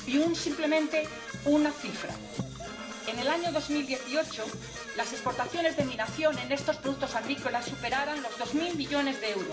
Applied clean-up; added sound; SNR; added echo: none; Brass instrument / Percussion; 9 dB; reverberation time 0.6 s.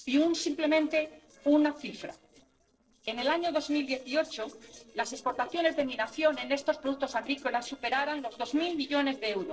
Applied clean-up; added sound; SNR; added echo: neural separator model SepFormer DNS4.